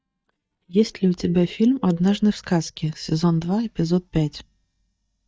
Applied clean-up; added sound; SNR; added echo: neural mask model DeepFilterNet 3.